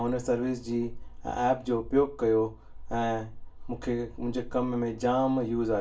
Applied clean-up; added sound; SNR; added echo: none; none; none; reverberation time 0.2 s.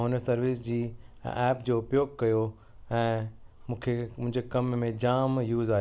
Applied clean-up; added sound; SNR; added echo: none; none; none; none.